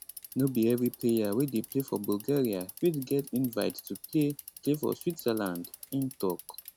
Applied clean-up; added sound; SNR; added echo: none; Bicycle; 16 dB; none.